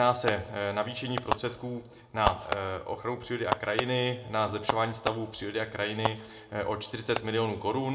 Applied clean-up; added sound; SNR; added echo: none; Fireworks; 6 dB; reverberation time 0.7 s.